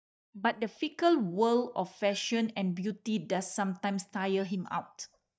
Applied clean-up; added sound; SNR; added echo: neural mask model DeepFilterNet 3.